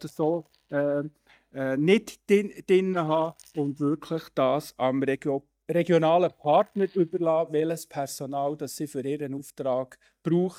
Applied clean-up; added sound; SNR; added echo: neural mask model DeepFilterNet 3.